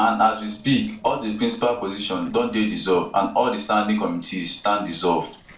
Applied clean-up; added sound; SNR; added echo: neural separator model SepFormer DNS4.